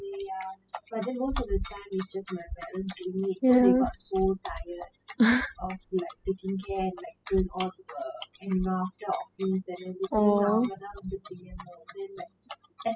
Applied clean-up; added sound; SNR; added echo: classical method spectral subtraction.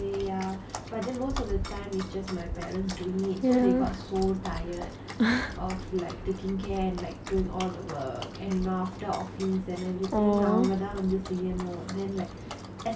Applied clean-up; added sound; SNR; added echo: none; Dog; 17 dB; none.